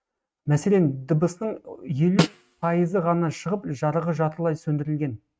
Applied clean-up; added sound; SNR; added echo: neural mask model RNNoise.